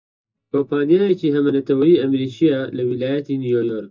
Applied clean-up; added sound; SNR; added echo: neural mask model DeepFilterNet 3.